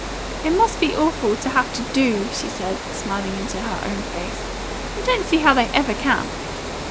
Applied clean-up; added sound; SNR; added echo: none; Water; 6 dB; none.